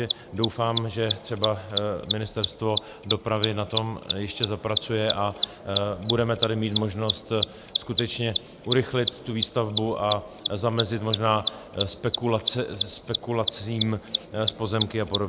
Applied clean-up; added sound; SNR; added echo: none; Mechanisms; 4 dB; none.